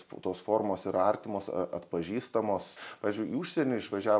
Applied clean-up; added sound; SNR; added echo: none; none; none; none.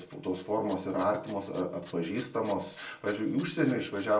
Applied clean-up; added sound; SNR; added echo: none; Tools; 17 dB; reverberation time 0.3 s.